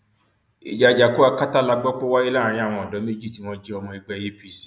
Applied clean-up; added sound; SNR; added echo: none; none; none; none.